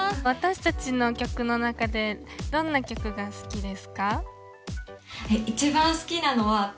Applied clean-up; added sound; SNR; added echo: none; none; none; none.